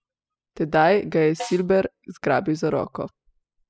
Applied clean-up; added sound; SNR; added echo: classical method spectral subtraction.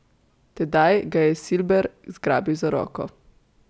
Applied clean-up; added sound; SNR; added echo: none; none; none; none.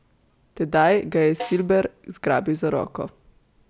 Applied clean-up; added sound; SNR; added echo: none; Snare drum; 16 dB; none.